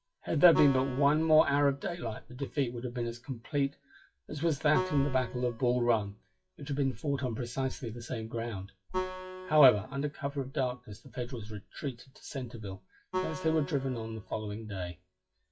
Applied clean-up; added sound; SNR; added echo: classical method WPE with log-MMSE.